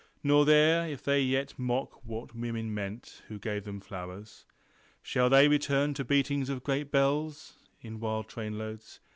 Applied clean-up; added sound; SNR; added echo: none; none; none; none.